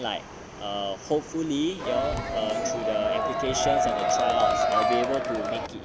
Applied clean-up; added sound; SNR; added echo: none; Crowd; -4 dB; none.